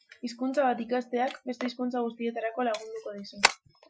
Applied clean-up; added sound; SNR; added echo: classical method Wiener filter.